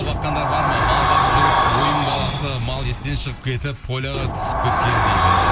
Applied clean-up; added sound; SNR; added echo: none; Sliding door; -5 dB; none.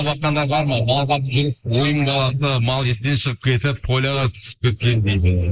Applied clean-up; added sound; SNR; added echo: neural mask model Resemble Enhance denoiser.